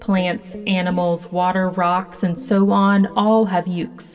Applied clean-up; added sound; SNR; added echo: none; none; none; reverberation time 1.1 s.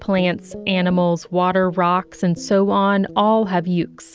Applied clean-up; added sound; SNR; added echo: none; none; none; none.